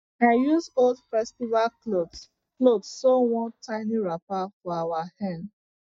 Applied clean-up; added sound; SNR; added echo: neural mask model DeepFilterNet 3.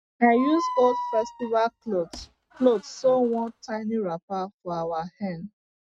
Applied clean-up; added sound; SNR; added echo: neural mask model RNNoise.